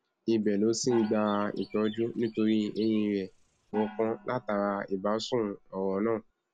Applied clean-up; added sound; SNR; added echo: none; Gong + Chirp, tweet; 19 dB; none.